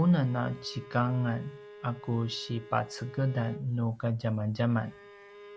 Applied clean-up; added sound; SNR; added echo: none; Bowed string instrument; 18 dB; none.